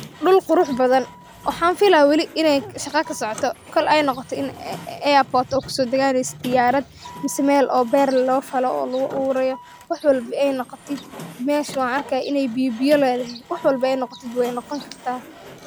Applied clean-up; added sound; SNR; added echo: none; Sliding door + Sawing; 19 dB; none.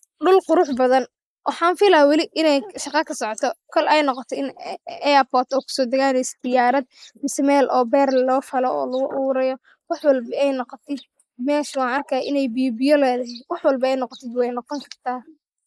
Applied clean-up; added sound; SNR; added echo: neural mask model Resemble Enhance denoiser.